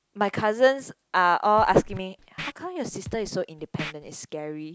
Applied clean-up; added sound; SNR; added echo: none; Scratching (performance technique); 14 dB; none.